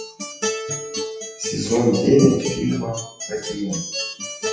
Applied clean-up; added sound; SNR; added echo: classical method WPE with log-MMSE.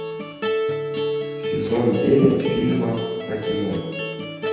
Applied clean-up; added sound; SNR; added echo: none; Acoustic guitar; 2 dB; reverberation time 1.1 s.